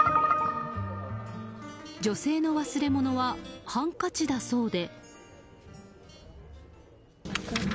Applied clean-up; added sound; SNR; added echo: none; none; none; none.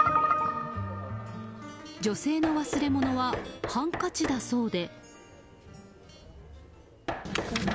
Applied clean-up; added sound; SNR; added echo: none; Knock; 10 dB; none.